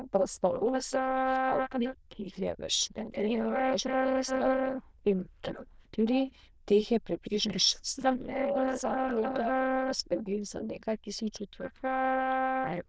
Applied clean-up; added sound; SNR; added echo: neural diffusion model UNIVERSE++.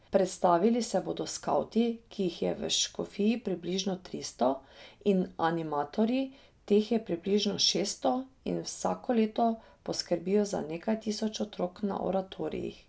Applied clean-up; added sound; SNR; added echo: none; none; none; none.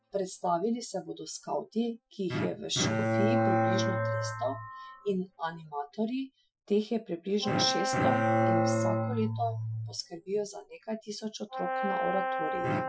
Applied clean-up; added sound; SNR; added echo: classical method Wiener filter.